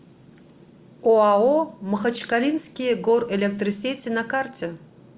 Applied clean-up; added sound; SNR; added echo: none; none; none; none.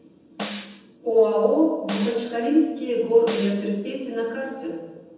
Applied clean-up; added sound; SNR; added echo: none; Snare drum; 14 dB; reverberation time 1.1 s.